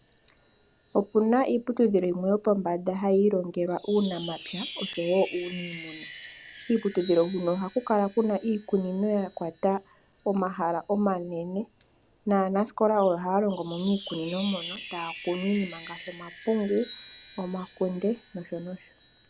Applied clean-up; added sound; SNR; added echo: none; Wind chime; 0 dB; none.